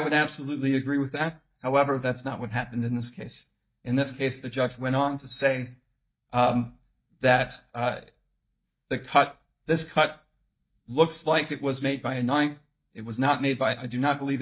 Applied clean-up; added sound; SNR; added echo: neural mask model DeepFilterNet 3.